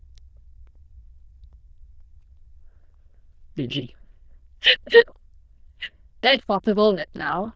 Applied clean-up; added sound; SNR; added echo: neural diffusion model UNIVERSE++.